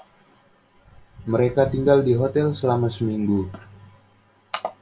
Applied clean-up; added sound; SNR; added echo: none; none; none; reverberation time 0.2 s.